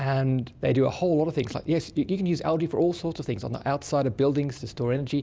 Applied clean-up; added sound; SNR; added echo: none; none; none; none.